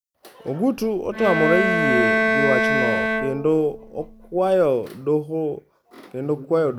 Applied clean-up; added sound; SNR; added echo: none; Bowed string instrument; 0 dB; none.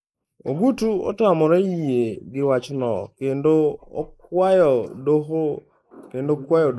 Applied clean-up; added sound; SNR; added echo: neural mask model Resemble Enhance denoiser.